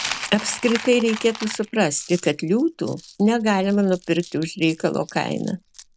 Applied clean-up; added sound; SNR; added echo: none; Coin (dropping); 14 dB; none.